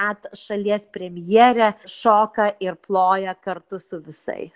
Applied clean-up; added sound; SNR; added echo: none; none; none; none.